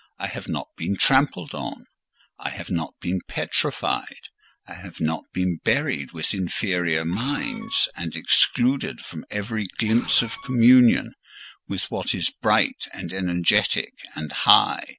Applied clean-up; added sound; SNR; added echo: none; Screech; 18 dB; none.